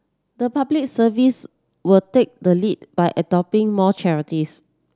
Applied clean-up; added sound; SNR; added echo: none; none; none; none.